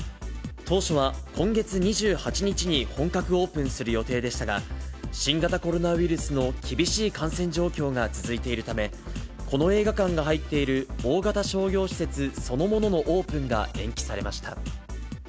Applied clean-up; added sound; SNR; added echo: none; none; none; none.